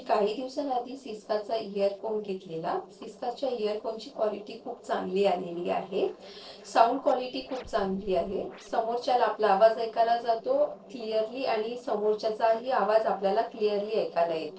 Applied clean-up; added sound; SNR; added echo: neural separator model SepFormer DNS4.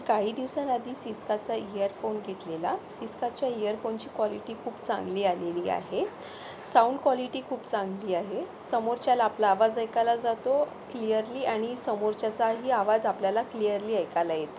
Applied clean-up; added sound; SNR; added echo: none; none; none; none.